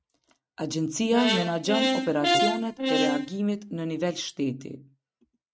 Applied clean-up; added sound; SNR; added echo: neural mask model RNNoise.